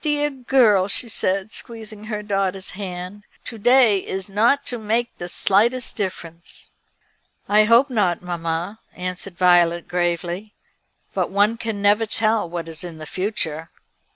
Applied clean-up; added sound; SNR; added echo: none; none; none; none.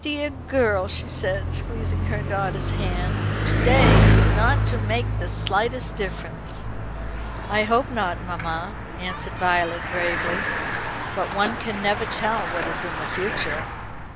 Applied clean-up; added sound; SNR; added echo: none; Bicycle; -3 dB; none.